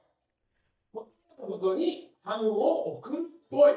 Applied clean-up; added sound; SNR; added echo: neural mask model DeepFilterNet 3.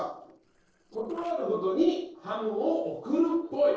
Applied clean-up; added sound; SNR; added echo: neural separator model SepFormer DNS4.